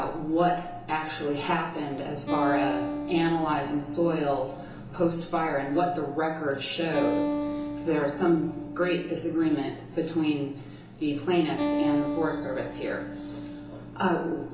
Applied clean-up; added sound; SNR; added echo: none; Acoustic guitar; 6 dB; reverberation time 0.8 s.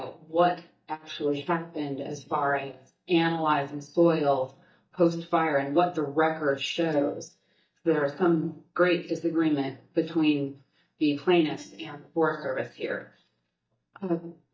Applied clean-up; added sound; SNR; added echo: neural mask model DeepFilterNet 3.